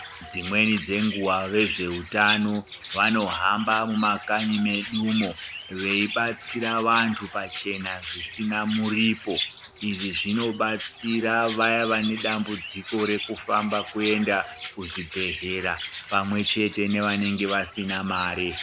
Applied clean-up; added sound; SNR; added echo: none; Chirp, tweet; 11 dB; none.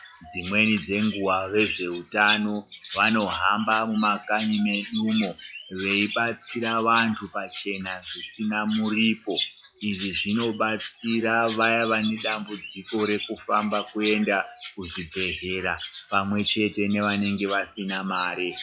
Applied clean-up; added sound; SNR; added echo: classical method log-MMSE.